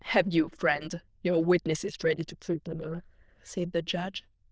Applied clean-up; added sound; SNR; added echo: neural diffusion model UNIVERSE++.